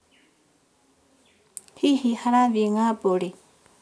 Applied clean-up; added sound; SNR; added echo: none; none; none; none.